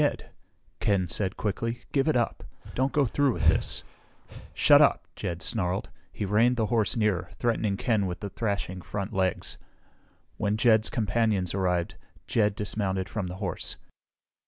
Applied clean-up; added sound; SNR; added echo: none; Breathing; 4 dB; none.